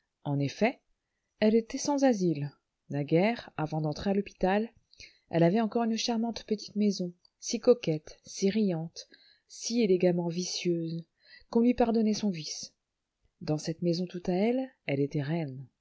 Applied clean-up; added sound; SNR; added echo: none; none; none; none.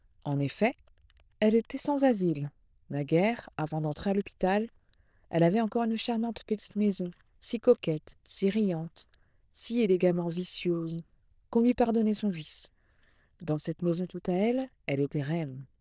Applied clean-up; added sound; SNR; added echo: neural diffusion model UNIVERSE++.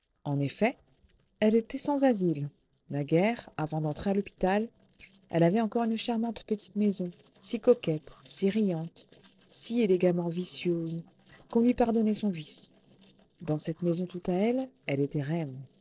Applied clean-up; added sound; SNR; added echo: neural separator model SepFormer DNS4.